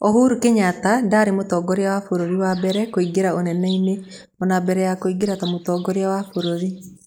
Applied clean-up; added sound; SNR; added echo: neural mask model Resemble Enhance denoiser.